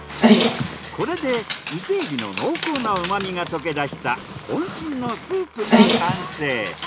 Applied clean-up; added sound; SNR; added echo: none; Dog; -3 dB; none.